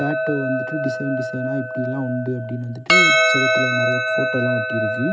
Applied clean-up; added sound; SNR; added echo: none; Percussion; -5 dB; none.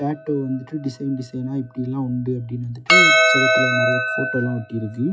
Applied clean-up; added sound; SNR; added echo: classical method log-MMSE.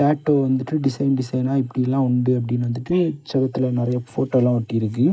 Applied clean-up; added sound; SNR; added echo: neural mask model Resemble Enhance denoiser.